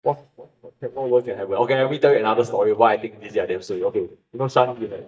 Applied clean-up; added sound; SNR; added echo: neural mask model DeepFilterNet 3.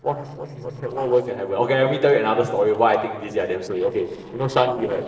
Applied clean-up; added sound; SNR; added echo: neural separator model SepFormer DNS4.